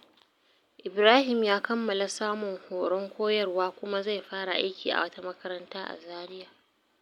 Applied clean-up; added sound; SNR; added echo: none; none; none; none.